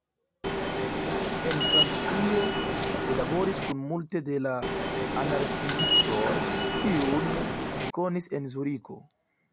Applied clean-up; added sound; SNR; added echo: none; Subway, metro, underground; -4 dB; none.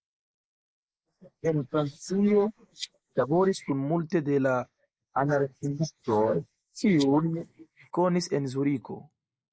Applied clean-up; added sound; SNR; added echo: neural mask model Resemble Enhance denoiser.